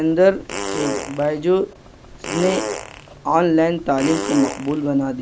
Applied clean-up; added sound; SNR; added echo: none; Fart; 10 dB; none.